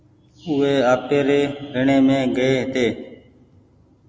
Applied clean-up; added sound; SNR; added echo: none; none; none; none.